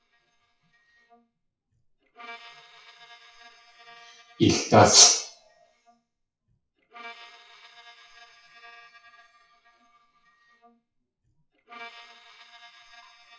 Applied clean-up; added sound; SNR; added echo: classical method WPE with log-MMSE.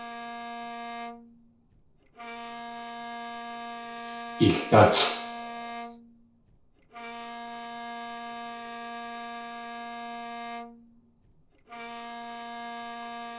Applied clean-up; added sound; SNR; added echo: none; Bowed string instrument; 11 dB; reverberation time 0.6 s.